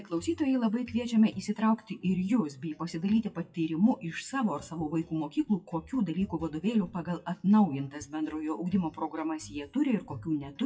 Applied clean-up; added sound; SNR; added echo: classical method WPE with log-MMSE.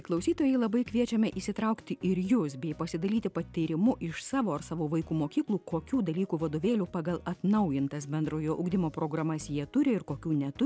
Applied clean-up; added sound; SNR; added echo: none; none; none; none.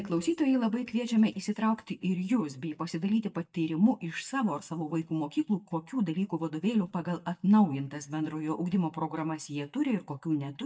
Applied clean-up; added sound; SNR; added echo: neural mask model DeepFilterNet 3.